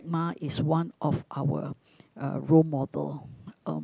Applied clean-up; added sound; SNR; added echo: none; none; none; none.